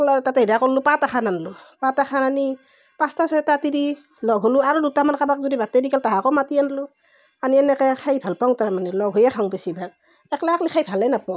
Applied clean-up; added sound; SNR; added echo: none; none; none; none.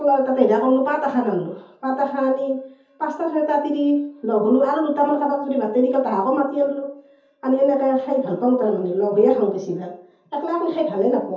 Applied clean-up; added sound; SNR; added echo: none; none; none; reverberation time 0.5 s.